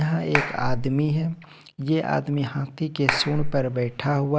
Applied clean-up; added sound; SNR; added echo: none; Clapping; 3 dB; none.